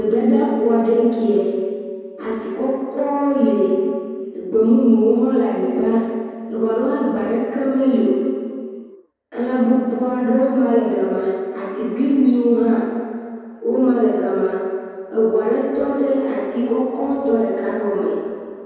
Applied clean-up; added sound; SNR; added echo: none; none; none; reverberation time 2.2 s.